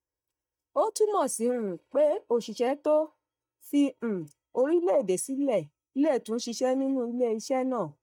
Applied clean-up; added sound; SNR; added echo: neural mask model DeepFilterNet 3.